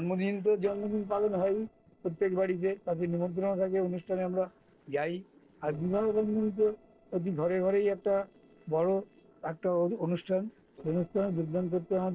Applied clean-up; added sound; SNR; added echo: neural separator model SepFormer DNS4.